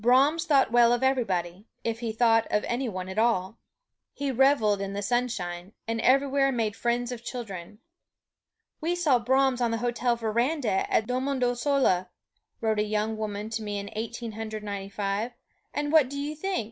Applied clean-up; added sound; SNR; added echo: none; none; none; none.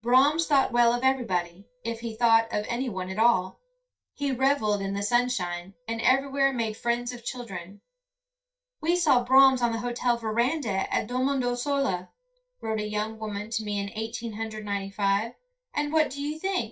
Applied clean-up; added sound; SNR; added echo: neural mask model DeepFilterNet 3.